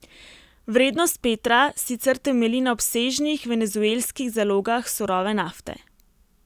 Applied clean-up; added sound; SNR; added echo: none; none; none; none.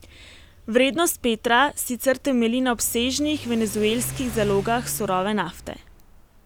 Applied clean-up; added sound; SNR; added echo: none; Accelerating, revving, vroom / Car; 16 dB; none.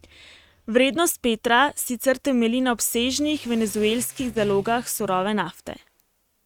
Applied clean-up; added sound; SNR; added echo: neural mask model RNNoise.